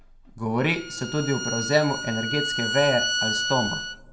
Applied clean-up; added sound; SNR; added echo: none; Bowed string instrument; 3 dB; reverberation time 0.7 s.